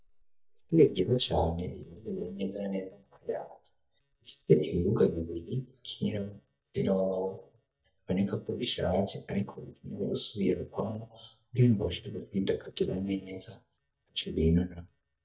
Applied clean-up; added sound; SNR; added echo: neural mask model DeepFilterNet 3.